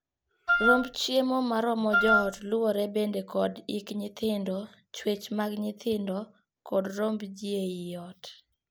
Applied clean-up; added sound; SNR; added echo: none; Wind instrument, woodwind instrument; -4 dB; none.